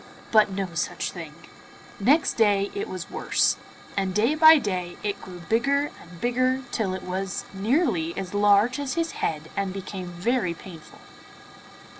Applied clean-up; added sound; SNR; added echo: none; Hiss / Fire; 20 dB; none.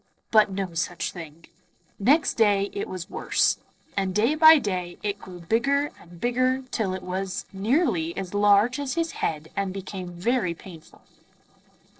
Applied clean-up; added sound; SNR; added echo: neural separator model SepFormer DNS4.